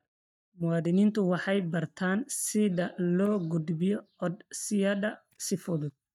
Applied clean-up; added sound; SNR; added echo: neural mask model DeepFilterNet 3.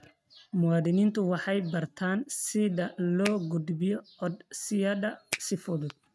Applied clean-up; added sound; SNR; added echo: neural mask model RNNoise.